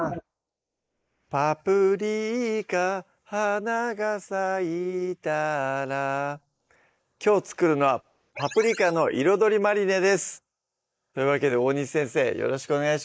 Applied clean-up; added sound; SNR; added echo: neural mask model Resemble Enhance denoiser.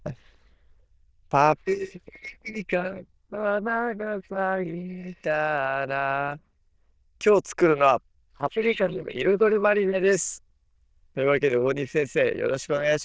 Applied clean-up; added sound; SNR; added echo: neural diffusion model UNIVERSE++.